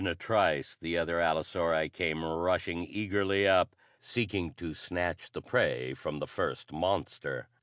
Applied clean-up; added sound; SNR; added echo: none; none; none; none.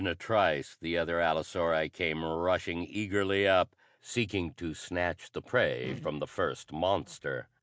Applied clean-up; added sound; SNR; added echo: neural mask model DeepFilterNet 3.